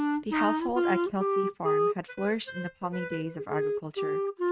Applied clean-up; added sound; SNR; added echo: neural mask model RNNoise.